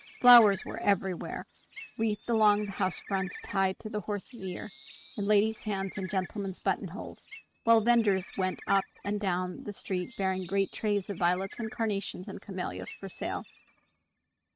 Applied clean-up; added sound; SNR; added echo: neural mask model RNNoise.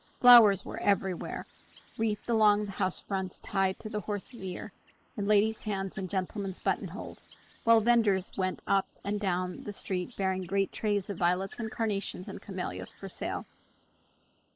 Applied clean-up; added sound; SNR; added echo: neural mask model Resemble Enhance denoiser.